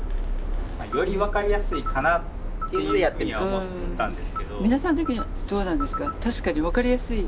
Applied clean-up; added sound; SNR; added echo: none; Subway, metro, underground; 3 dB; none.